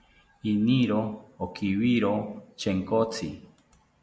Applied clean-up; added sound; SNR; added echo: none; none; none; none.